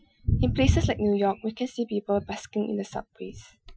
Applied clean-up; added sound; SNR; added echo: classical method Wiener filter.